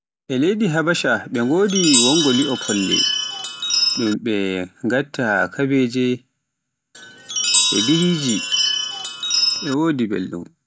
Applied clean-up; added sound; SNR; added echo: none; Chime; 0 dB; none.